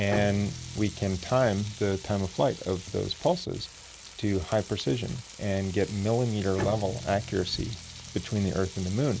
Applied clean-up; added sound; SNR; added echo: none; Bowed string instrument + Frying (food); 13 dB; none.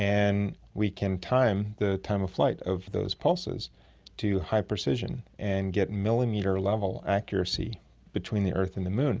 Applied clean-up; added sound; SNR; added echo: none; none; none; none.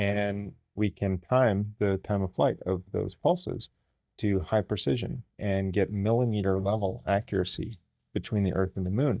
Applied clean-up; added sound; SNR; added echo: neural mask model DeepFilterNet 3.